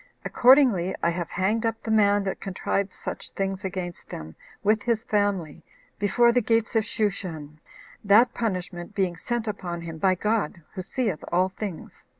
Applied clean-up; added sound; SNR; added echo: none; none; none; none.